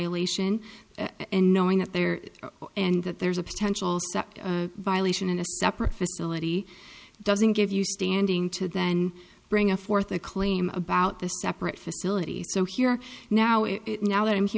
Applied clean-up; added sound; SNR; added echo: none; none; none; none.